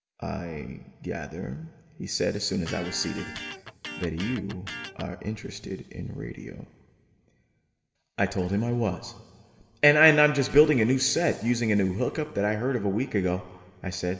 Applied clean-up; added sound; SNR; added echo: none; Electric guitar; 12 dB; reverberation time 1.7 s.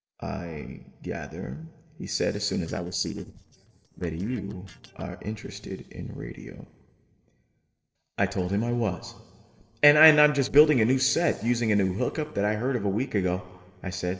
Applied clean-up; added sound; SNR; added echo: neural separator model SepFormer DNS4.